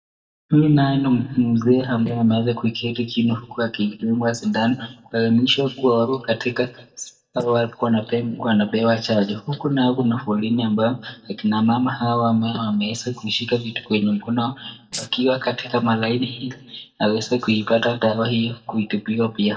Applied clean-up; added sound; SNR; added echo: neural mask model DeepFilterNet 3.